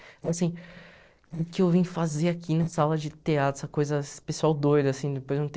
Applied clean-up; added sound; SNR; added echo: neural separator model SepFormer DNS4.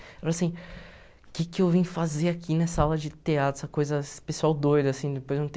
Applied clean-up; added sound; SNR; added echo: none; none; none; none.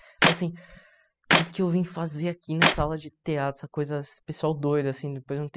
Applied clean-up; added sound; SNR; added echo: classical method spectral subtraction.